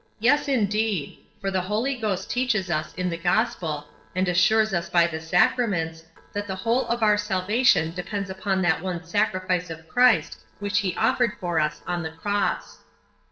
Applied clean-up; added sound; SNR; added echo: neural separator model SepFormer DNS4.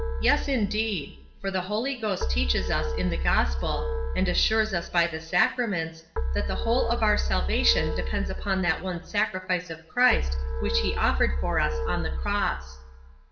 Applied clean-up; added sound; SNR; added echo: none; Keyboard (musical); 1 dB; reverberation time 0.6 s.